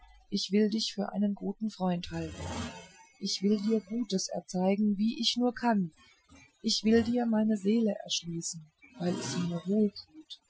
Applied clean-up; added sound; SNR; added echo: classical method Wiener filter.